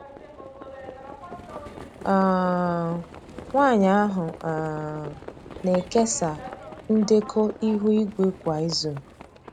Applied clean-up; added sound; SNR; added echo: none; Livestock, farm animals, working animals; 16 dB; none.